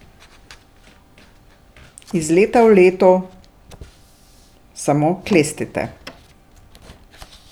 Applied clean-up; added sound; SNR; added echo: none; Door; 19 dB; none.